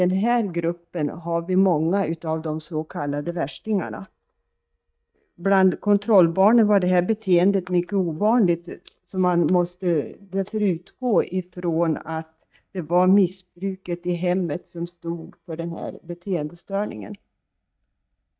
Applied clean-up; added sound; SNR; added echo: neural mask model DeepFilterNet 3.